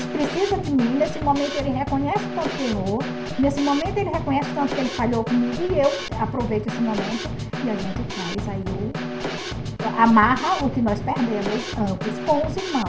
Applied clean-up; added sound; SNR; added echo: none; Snare drum / Drum kit; 5 dB; reverberation time 0.7 s.